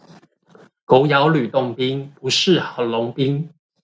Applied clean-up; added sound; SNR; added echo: none; none; none; none.